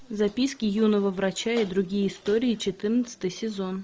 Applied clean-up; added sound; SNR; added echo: none; none; none; none.